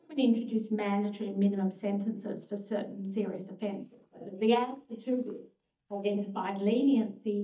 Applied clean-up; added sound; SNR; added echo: neural mask model DeepFilterNet 3.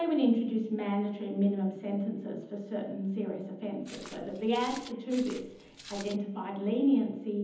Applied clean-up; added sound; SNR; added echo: none; Walk, footsteps; 17 dB; reverberation time 1.3 s.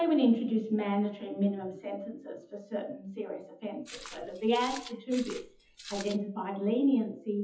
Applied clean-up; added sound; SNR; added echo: classical method WPE with log-MMSE.